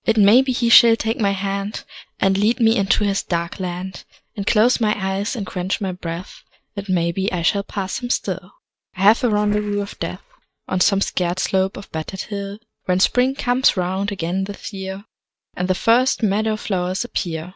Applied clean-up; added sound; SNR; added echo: neural mask model RNNoise.